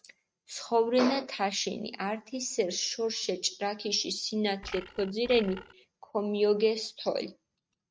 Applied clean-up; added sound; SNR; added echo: neural mask model RNNoise.